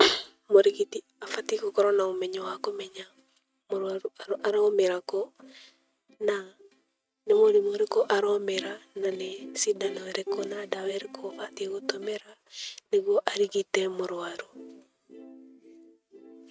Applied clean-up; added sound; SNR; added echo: neural mask model RNNoise.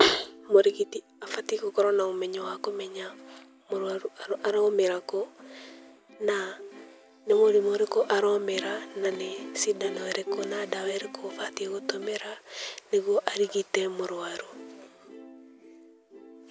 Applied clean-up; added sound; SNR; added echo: none; Plucked string instrument; 15 dB; none.